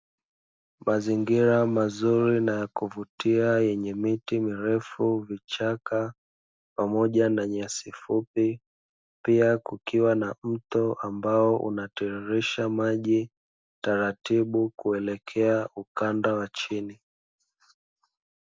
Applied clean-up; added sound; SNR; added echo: none; none; none; none.